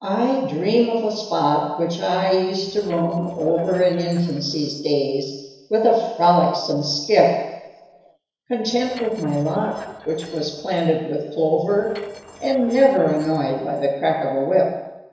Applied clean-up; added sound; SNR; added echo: neural separator model SepFormer DNS4.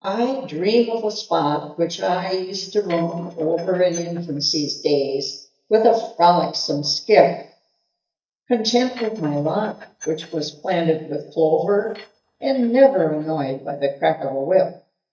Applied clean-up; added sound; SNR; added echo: neural mask model DeepFilterNet 3.